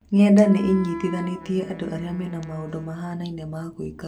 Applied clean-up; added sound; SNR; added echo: none; Wind instrument, woodwind instrument; 18 dB; none.